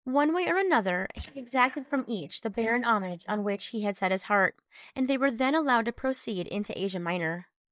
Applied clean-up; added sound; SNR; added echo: neural mask model DeepFilterNet 3.